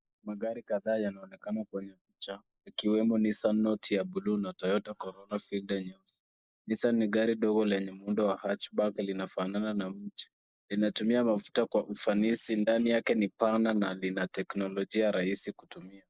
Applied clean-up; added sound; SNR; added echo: neural mask model Resemble Enhance denoiser.